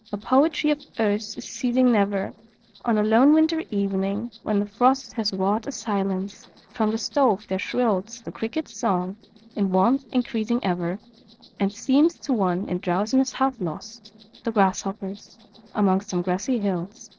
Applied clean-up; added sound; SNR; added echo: neural separator model SepFormer DNS4.